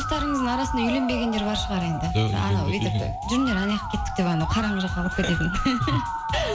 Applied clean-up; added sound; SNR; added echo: none; Musical instrument; 7 dB; reverberation time 0.5 s.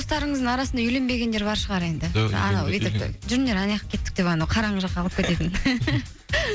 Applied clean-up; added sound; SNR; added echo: none; none; none; none.